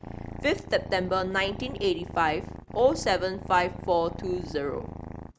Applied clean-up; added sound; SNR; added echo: none; Purr; 11 dB; none.